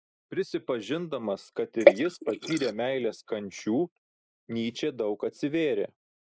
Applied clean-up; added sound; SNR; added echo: neural mask model Resemble Enhance denoiser.